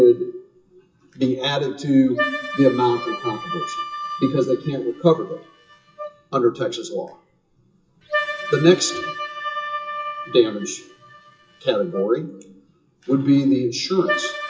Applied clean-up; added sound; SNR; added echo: classical method WPE with log-MMSE.